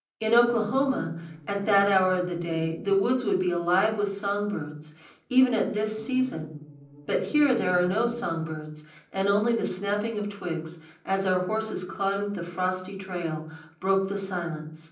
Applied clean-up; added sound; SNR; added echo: neural separator model SepFormer DNS4.